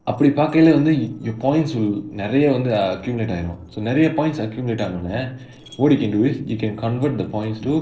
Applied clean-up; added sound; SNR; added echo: neural separator model SepFormer DNS4.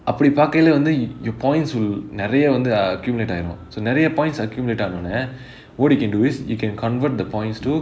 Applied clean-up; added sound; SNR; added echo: none; none; none; none.